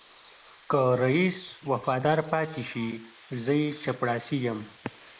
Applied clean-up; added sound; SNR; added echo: neural mask model Resemble Enhance denoiser.